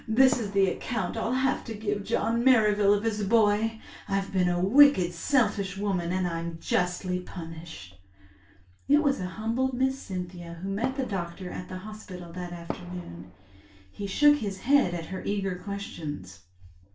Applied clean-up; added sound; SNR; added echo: none; Fireworks; 14 dB; reverberation time 0.2 s.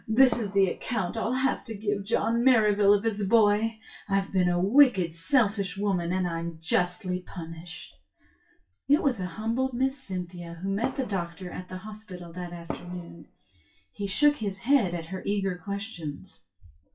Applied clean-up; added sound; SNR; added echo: classical method WPE with log-MMSE.